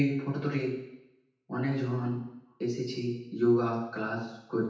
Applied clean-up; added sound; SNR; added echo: none; none; none; reverberation time 0.9 s.